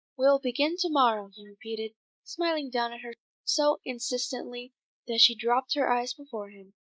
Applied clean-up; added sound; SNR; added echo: neural mask model Resemble Enhance denoiser.